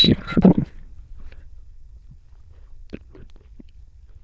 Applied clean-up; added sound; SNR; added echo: neural diffusion model UNIVERSE++.